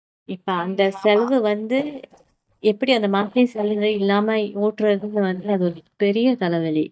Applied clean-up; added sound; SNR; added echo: neural mask model DeepFilterNet 3.